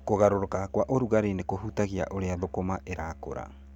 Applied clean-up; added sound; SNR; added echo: none; Musical instrument; 19 dB; none.